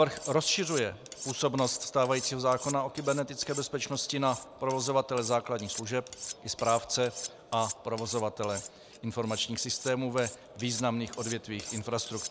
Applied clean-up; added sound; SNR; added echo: none; Cutlery, silverware; 12 dB; none.